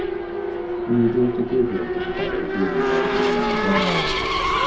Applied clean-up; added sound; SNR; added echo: none; Race car, auto racing / Accelerating, revving, vroom; -3 dB; reverberation time 0.4 s.